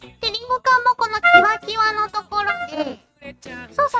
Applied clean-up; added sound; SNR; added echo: neural mask model RNNoise.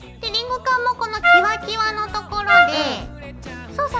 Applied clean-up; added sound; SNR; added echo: none; Trumpet; -4 dB; none.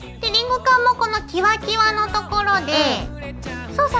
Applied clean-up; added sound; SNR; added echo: none; none; none; none.